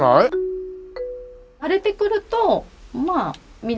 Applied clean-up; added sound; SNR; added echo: none; none; none; none.